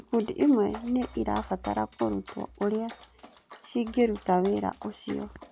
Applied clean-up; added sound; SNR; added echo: none; Dog; 16 dB; none.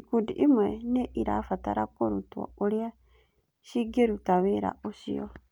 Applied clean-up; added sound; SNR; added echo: none; none; none; none.